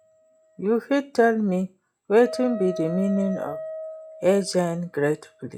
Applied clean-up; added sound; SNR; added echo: classical method log-MMSE.